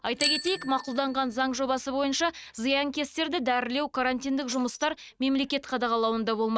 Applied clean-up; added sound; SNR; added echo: neural mask model RNNoise.